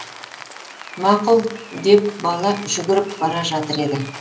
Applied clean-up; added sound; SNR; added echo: none; Rain; 17 dB; reverberation time 0.5 s.